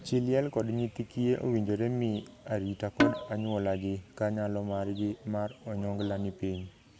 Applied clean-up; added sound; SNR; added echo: none; Percussion; -1 dB; none.